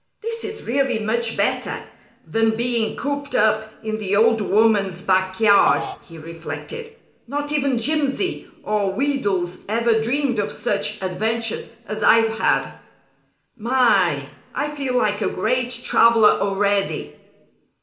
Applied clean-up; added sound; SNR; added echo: none; Fart; 12 dB; reverberation time 1.2 s.